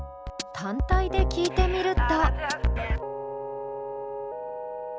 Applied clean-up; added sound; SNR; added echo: none; Keyboard (musical); 16 dB; none.